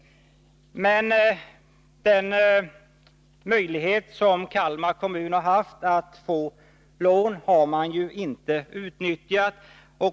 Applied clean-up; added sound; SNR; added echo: none; none; none; none.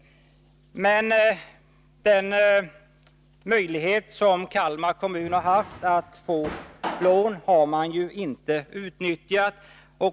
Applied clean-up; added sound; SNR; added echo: none; Drawer open or close; 13 dB; none.